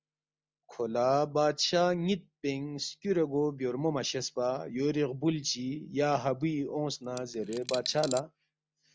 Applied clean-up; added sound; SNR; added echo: none; Coin (dropping); 11 dB; none.